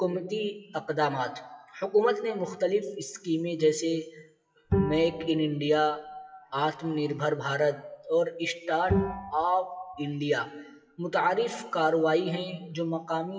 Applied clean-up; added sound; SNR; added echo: classical method WPE with log-MMSE.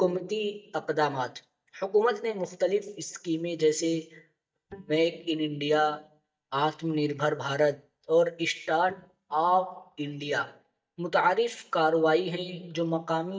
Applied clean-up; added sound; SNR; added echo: neural mask model DeepFilterNet 3.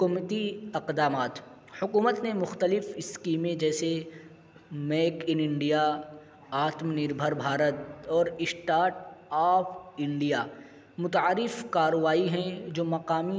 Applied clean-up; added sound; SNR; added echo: none; none; none; none.